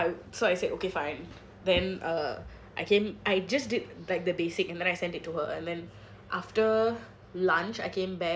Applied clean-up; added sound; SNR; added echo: none; none; none; none.